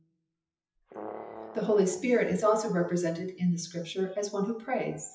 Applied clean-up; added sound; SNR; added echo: classical method WPE with log-MMSE.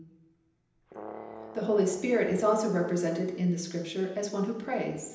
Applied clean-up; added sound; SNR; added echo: none; Brass instrument; 16 dB; reverberation time 0.9 s.